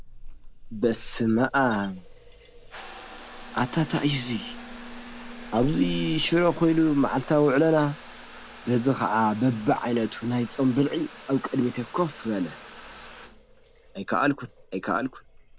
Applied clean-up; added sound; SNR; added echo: none; Trickle, dribble / Bathtub (filling or washing) / Water tap, faucet; 15 dB; none.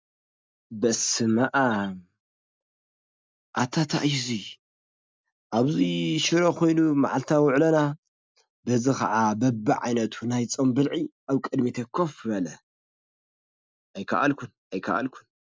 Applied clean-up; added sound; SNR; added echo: none; none; none; none.